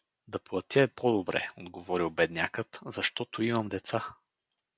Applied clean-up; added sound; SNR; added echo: none; none; none; none.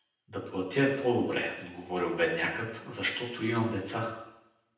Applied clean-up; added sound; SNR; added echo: none; none; none; reverberation time 0.9 s.